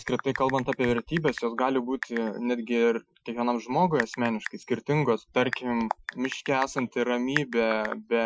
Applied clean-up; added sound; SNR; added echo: classical method Wiener filter.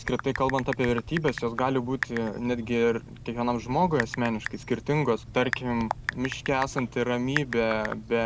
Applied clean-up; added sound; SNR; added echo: none; Typing; 10 dB; none.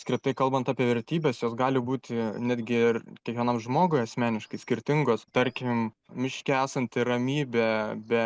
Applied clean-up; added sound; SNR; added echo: none; none; none; none.